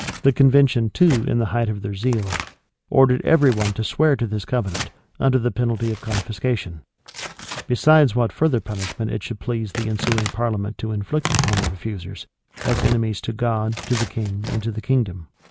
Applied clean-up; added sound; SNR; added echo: none; Tearing; 11 dB; none.